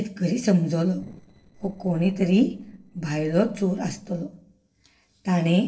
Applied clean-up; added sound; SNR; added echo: neural separator model SepFormer DNS4.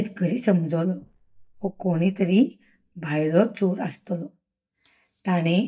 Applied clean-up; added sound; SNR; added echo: neural mask model DeepFilterNet 3.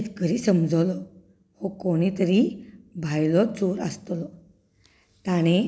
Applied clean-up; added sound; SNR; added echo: none; none; none; none.